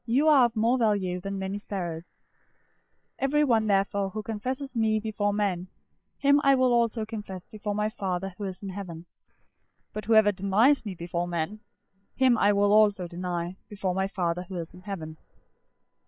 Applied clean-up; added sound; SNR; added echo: neural separator model SepFormer WHAM!.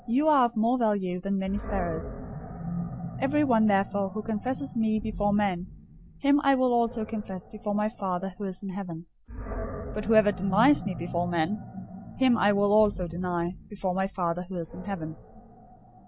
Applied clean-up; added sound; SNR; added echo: none; Animal; 11 dB; none.